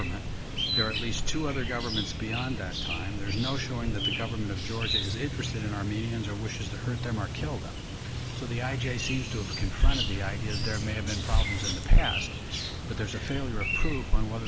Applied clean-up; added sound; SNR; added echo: none; Chirp, tweet; 3 dB; none.